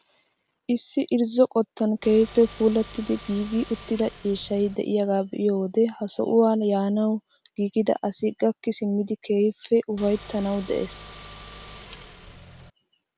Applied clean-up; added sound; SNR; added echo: none; Car; 17 dB; none.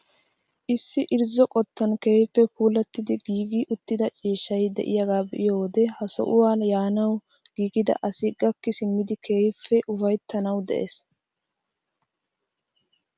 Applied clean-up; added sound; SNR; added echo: none; none; none; none.